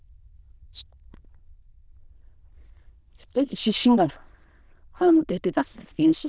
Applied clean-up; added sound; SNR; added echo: neural diffusion model UNIVERSE++.